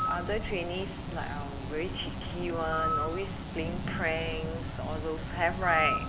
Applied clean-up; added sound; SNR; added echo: none; Bird; 0 dB; none.